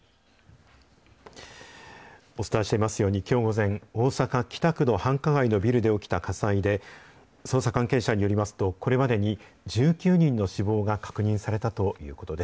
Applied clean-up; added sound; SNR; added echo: none; none; none; none.